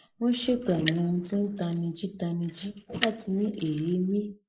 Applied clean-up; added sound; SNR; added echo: neural mask model Resemble Enhance denoiser.